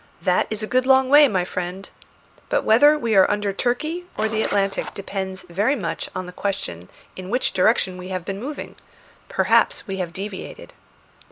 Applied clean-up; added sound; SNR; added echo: none; Zipper (clothing); 11 dB; none.